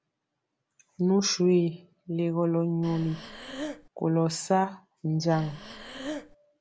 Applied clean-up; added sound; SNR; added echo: none; Breathing; 11 dB; none.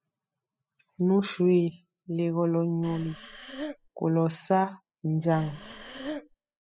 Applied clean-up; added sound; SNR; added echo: classical method spectral subtraction.